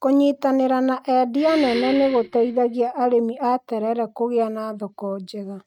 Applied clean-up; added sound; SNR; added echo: neural mask model RNNoise.